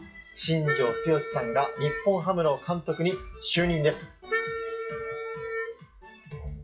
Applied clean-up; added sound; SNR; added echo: classical method WPE with log-MMSE.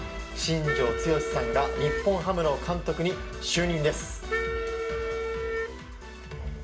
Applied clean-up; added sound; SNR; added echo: none; Wind instrument, woodwind instrument; 4 dB; reverberation time 0.8 s.